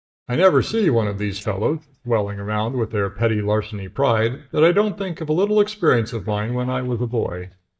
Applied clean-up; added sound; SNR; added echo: neural mask model DeepFilterNet 3.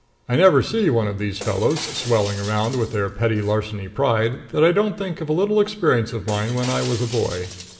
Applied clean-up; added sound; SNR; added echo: none; Shatter; 17 dB; reverberation time 1.0 s.